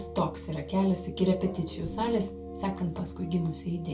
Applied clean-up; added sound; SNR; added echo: none; Organ; 19 dB; reverberation time 0.2 s.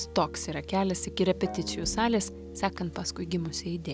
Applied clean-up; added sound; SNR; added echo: none; none; none; none.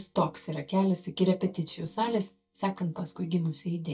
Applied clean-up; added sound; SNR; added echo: neural mask model DeepFilterNet 3.